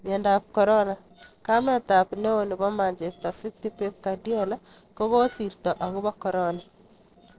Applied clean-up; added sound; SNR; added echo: neural separator model SepFormer DNS4.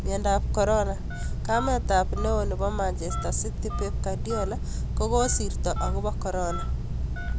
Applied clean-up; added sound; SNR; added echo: none; Telephone; -1 dB; none.